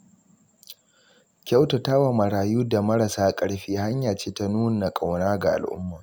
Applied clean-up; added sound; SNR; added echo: none; none; none; none.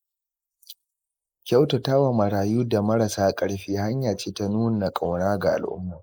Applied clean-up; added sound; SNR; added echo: neural mask model Resemble Enhance denoiser.